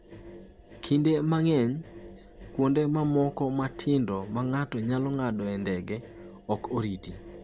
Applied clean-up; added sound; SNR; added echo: none; Engine; 18 dB; none.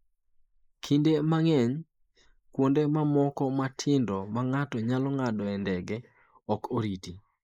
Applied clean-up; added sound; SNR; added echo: neural mask model Resemble Enhance denoiser.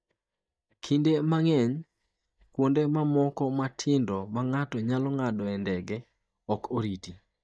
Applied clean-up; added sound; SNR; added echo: neural mask model DeepFilterNet 3.